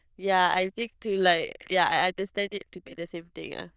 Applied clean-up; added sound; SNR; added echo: neural diffusion model UNIVERSE++.